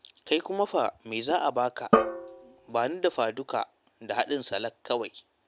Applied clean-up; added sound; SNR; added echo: none; Drum; -1 dB; none.